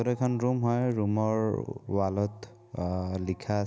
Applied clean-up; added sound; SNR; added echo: none; none; none; none.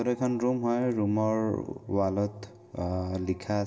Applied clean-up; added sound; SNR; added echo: none; none; none; reverberation time 1.5 s.